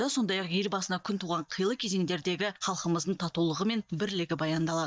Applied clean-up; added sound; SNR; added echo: neural mask model DeepFilterNet 3.